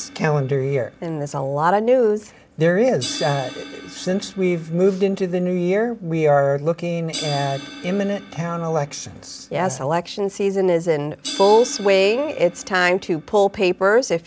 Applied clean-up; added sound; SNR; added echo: none; Crash cymbal; 18 dB; none.